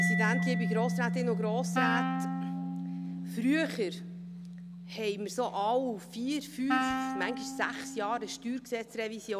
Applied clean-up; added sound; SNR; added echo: none; Wind instrument, woodwind instrument + Mallet percussion; 0 dB; none.